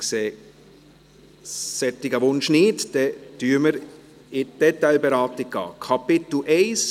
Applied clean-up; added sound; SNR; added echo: none; none; none; none.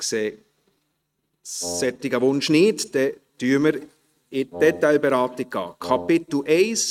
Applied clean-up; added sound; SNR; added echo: neural mask model RNNoise.